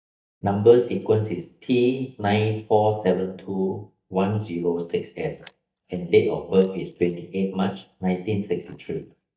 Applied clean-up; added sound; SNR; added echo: neural mask model DeepFilterNet 3.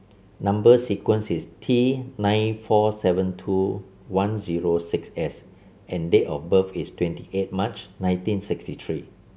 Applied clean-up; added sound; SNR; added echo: none; none; none; none.